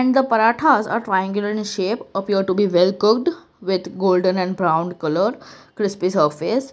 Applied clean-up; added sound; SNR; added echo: none; none; none; none.